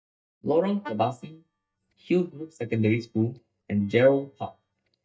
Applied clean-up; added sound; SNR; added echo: neural mask model DeepFilterNet 3.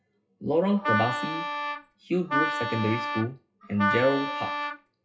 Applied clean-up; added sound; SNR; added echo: classical method WPE with log-MMSE.